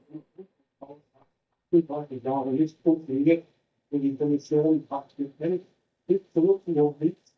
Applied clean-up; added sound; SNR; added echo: neural mask model DeepFilterNet 3.